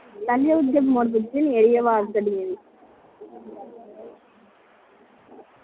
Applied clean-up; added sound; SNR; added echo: none; none; none; none.